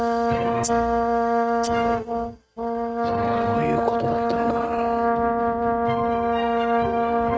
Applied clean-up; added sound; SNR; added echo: neural mask model RNNoise.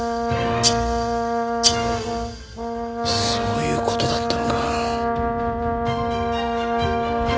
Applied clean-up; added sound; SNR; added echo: none; Brass instrument; -3 dB; none.